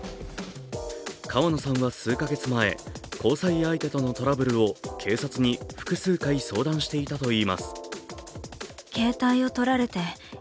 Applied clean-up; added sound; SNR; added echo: none; none; none; none.